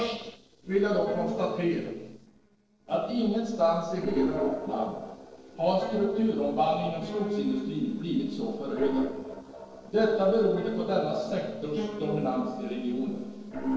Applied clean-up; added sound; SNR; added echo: neural separator model SepFormer DNS4.